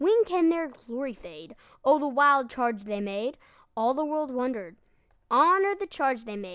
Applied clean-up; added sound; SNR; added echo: none; none; none; none.